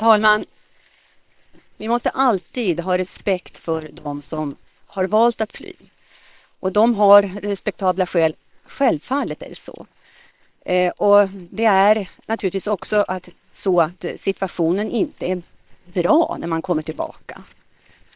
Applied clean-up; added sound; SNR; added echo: neural separator model SepFormer WHAM!.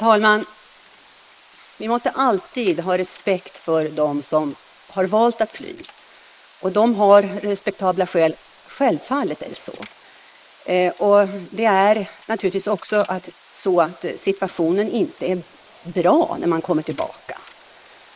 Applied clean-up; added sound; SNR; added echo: neural mask model Resemble Enhance denoiser.